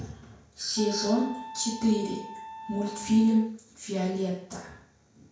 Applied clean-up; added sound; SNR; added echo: none; Wind instrument, woodwind instrument; 14 dB; reverberation time 0.5 s.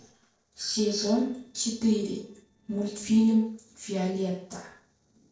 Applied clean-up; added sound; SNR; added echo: neural separator model SepFormer DNS4.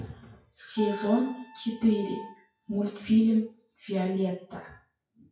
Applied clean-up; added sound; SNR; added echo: classical method WPE with log-MMSE.